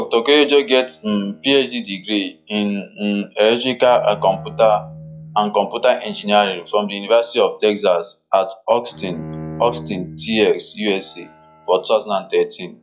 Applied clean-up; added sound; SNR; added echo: classical method log-MMSE.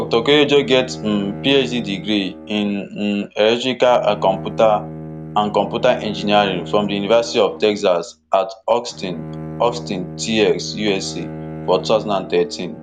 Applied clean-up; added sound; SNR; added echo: none; Bowed string instrument; 13 dB; none.